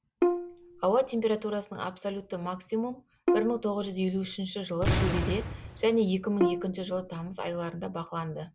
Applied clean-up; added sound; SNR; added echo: none; Bowed string instrument + Boom; 0 dB; none.